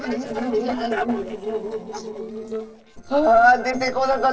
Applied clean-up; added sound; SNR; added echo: neural separator model SepFormer DNS4.